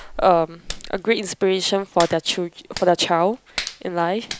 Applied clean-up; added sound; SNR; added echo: none; Hands; 15 dB; none.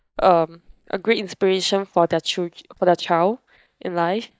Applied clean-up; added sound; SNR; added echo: neural mask model DeepFilterNet 3.